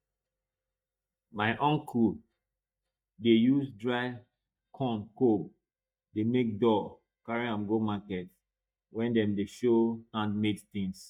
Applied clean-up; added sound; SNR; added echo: neural mask model DeepFilterNet 3.